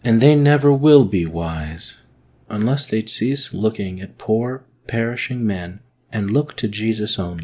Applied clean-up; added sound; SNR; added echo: none; none; none; none.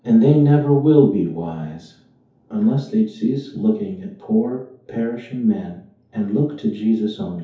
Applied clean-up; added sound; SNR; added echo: none; none; none; reverberation time 0.5 s.